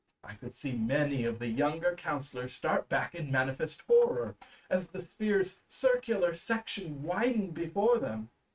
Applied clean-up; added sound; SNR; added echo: neural mask model RNNoise.